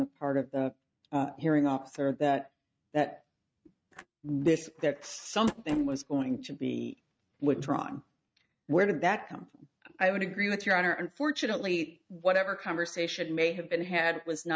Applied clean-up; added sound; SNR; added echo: neural mask model RNNoise.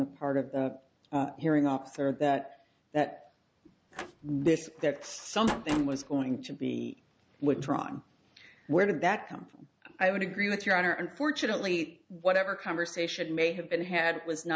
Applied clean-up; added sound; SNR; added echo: none; Slam; 11 dB; none.